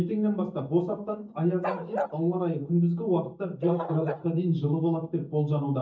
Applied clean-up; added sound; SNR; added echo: neural mask model DeepFilterNet 3.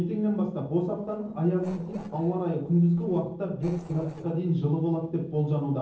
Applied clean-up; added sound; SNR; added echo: neural separator model SepFormer DNS4.